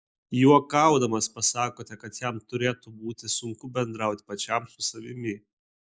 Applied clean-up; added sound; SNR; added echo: neural mask model Resemble Enhance denoiser.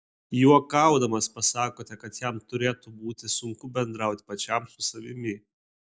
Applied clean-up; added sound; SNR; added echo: none; none; none; none.